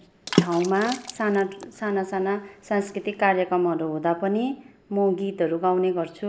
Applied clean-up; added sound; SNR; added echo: none; Water / Splash, splatter; 6 dB; none.